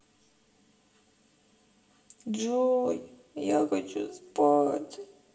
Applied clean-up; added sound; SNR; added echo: none; none; none; reverberation time 0.7 s.